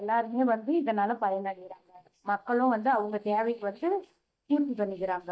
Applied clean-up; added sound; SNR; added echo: neural mask model DeepFilterNet 3.